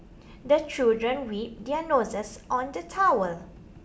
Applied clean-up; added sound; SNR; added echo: none; none; none; none.